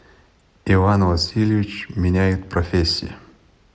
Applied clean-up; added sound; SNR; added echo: none; none; none; none.